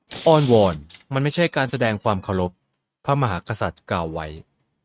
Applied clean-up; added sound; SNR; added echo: neural mask model RNNoise.